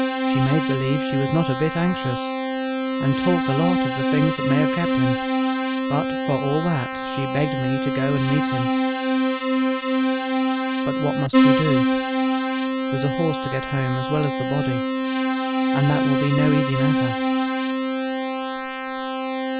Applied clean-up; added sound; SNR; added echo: none; Keyboard (musical); -3 dB; none.